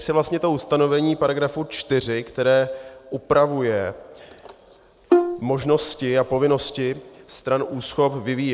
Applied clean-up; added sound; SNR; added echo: none; Bowed string instrument; 3 dB; none.